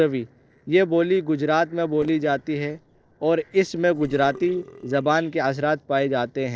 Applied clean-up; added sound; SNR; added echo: neural separator model SepFormer DNS4.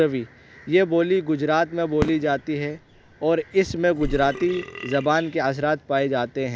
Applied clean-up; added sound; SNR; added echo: none; Fireworks + Burping, eructation; 12 dB; none.